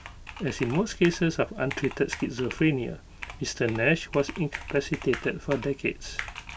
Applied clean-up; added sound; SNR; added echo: none; Computer keyboard; 13 dB; none.